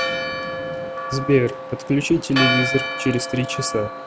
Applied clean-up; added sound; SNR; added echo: none; Church bell; 3 dB; none.